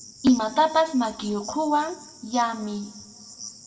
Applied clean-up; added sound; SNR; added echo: none; Cricket; 18 dB; reverberation time 1.8 s.